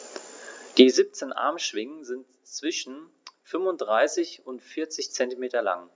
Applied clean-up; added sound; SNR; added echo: none; none; none; none.